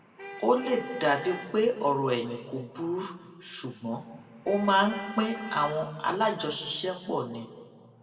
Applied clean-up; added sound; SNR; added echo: none; Traffic noise, roadway noise / Vehicle horn, car horn, honking; 16 dB; reverberation time 1.7 s.